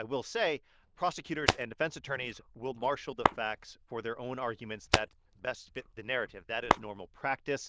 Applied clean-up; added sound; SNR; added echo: neural diffusion model UNIVERSE++.